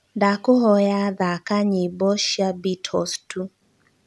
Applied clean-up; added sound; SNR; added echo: none; none; none; none.